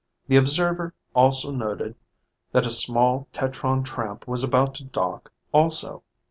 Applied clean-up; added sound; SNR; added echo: none; none; none; none.